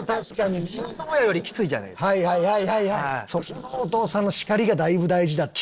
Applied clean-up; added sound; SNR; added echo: neural separator model SepFormer DNS4.